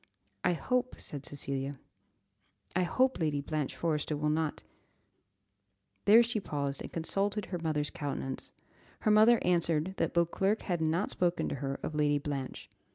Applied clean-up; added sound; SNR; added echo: none; none; none; none.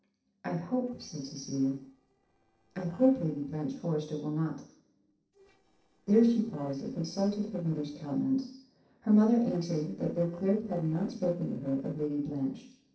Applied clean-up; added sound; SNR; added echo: neural separator model SepFormer DNS4.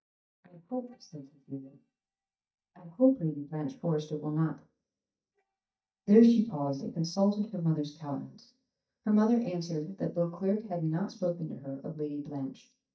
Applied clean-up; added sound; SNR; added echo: neural mask model DeepFilterNet 3.